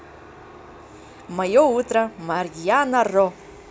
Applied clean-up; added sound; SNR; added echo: none; none; none; none.